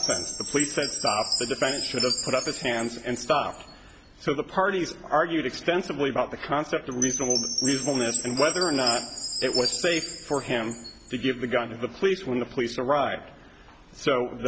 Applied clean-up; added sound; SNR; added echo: none; Chime; 6 dB; none.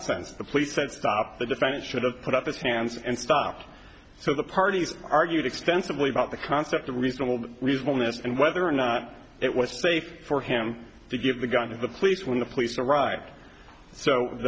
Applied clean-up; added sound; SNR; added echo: none; none; none; none.